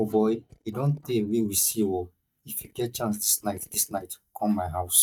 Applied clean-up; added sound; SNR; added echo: neural mask model DeepFilterNet 3.